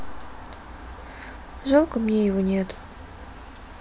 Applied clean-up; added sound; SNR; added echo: none; none; none; none.